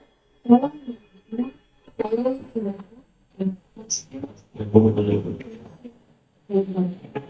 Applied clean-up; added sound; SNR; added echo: neural mask model DeepFilterNet 3.